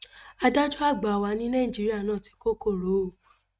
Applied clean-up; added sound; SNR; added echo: neural mask model RNNoise.